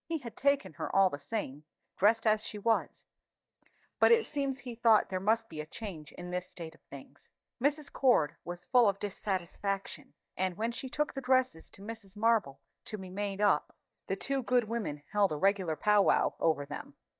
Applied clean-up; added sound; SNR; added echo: neural mask model DeepFilterNet 3.